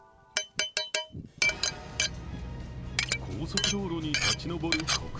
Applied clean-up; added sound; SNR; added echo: none; Glass; -4 dB; none.